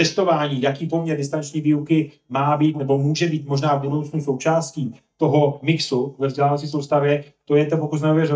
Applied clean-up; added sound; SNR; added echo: neural mask model DeepFilterNet 3.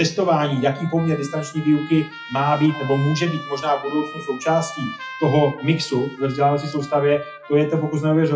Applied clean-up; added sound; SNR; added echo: classical method WPE with log-MMSE.